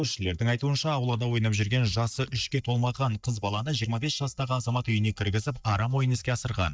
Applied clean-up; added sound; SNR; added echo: neural mask model DeepFilterNet 3.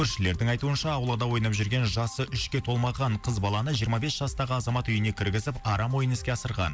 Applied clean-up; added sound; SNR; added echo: none; none; none; none.